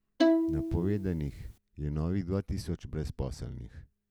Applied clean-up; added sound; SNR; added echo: none; Bowed string instrument; -5 dB; none.